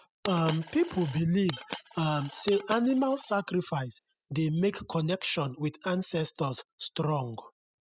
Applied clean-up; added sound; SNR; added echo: classical method spectral subtraction.